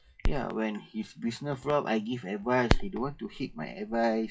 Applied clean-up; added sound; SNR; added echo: classical method WPE with log-MMSE.